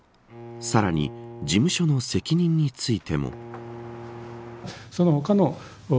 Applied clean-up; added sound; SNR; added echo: none; Bowed string instrument; 17 dB; none.